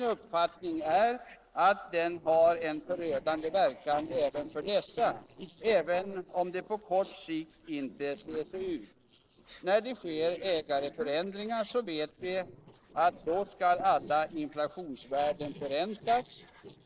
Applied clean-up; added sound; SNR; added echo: neural separator model SepFormer DNS4.